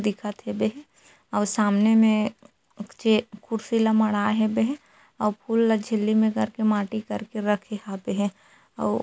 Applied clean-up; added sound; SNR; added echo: none; none; none; none.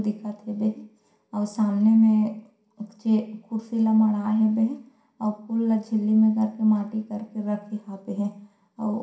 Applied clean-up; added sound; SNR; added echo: none; none; none; reverberation time 0.5 s.